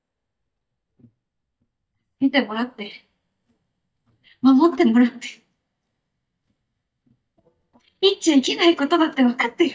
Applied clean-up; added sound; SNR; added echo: neural mask model DeepFilterNet 3.